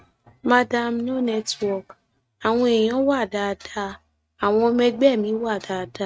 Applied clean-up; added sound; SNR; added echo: neural mask model RNNoise.